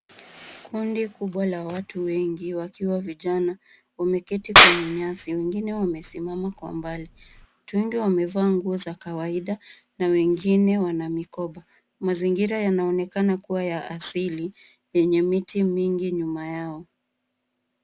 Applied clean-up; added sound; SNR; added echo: none; Clapping; -3 dB; none.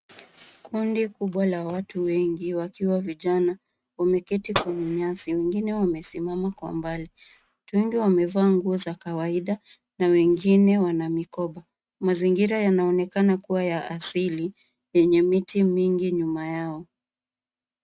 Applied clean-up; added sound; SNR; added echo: neural mask model RNNoise.